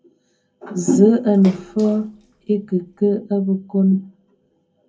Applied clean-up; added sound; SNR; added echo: none; Splash, splatter; 19 dB; reverberation time 0.3 s.